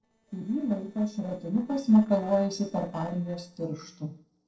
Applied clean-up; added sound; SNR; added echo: neural separator model SepFormer DNS4.